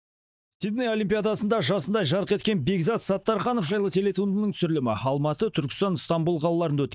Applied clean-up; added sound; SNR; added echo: neural mask model DeepFilterNet 3.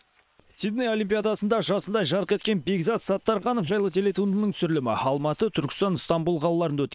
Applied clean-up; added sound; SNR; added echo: neural separator model SepFormer WHAM!.